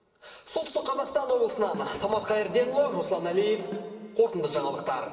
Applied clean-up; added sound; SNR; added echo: none; Snare drum; 14 dB; reverberation time 2.7 s.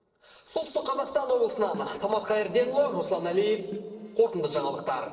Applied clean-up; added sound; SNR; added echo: neural separator model SepFormer DNS4.